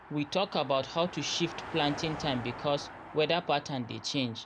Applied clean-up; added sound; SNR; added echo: none; Car passing by; 13 dB; none.